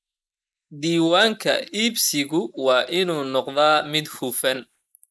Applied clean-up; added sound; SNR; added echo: neural mask model Resemble Enhance denoiser.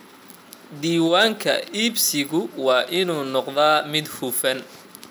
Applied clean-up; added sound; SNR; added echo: none; none; none; none.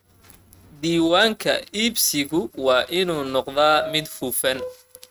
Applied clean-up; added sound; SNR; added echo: neural mask model RNNoise.